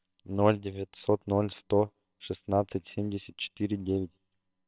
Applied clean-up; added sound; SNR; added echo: neural separator model SepFormer WHAMR!.